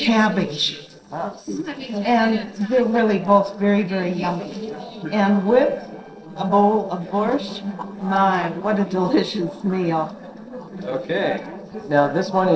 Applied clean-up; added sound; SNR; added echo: neural separator model SepFormer DNS4.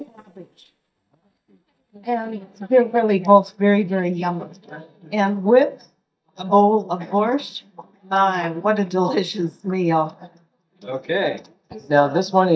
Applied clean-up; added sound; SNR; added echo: neural mask model DeepFilterNet 3.